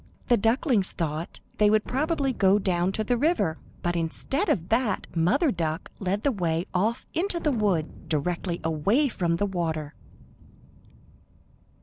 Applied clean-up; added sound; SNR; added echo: none; Thunder; 19 dB; none.